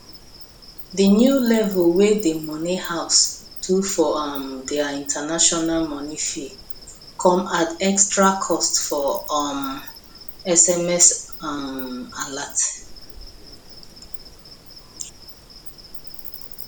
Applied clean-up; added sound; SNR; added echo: none; Insect; 16 dB; none.